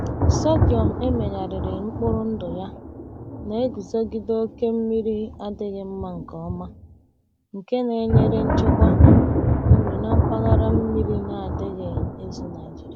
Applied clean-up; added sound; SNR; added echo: none; Thunder; -5 dB; none.